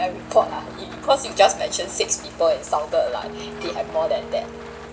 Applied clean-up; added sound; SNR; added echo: none; Rain + Piano; 14 dB; none.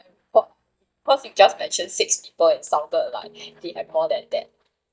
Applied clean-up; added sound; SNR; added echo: neural mask model DeepFilterNet 3.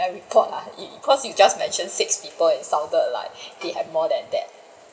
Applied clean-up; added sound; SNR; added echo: none; none; none; none.